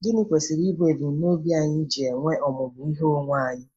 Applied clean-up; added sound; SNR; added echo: neural mask model Resemble Enhance denoiser.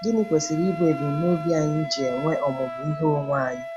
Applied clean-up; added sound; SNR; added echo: none; Wind instrument, woodwind instrument; 10 dB; none.